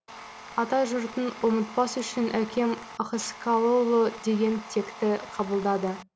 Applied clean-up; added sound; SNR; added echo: none; Tools; 16 dB; none.